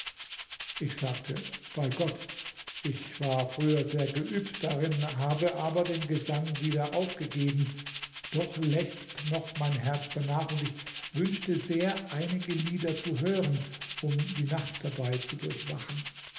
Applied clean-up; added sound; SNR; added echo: none; Rattle (instrument); 8 dB; reverberation time 1.0 s.